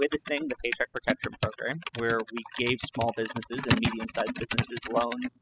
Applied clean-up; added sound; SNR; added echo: classical method spectral subtraction.